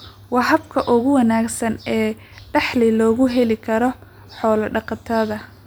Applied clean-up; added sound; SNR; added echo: none; none; none; none.